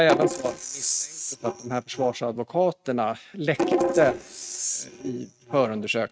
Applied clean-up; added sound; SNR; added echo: neural mask model RNNoise.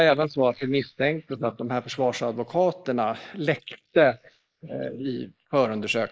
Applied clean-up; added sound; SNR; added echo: neural mask model Resemble Enhance denoiser.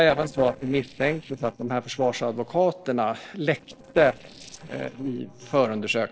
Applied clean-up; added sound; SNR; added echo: neural separator model SepFormer DNS4.